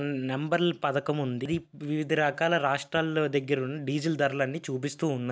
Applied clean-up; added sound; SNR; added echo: none; none; none; none.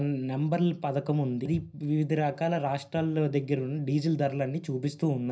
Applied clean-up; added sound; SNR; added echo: none; none; none; reverberation time 0.4 s.